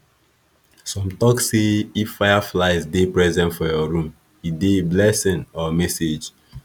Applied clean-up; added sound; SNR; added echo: none; none; none; none.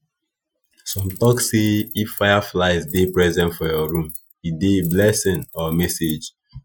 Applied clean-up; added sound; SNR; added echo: classical method Wiener filter.